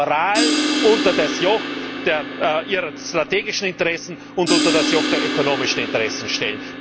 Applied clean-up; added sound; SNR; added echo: none; Crash cymbal; 2 dB; none.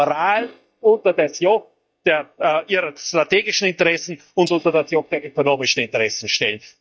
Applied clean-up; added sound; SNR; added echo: neural mask model DeepFilterNet 3.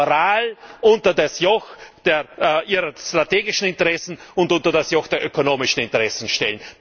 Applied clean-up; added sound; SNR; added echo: none; none; none; none.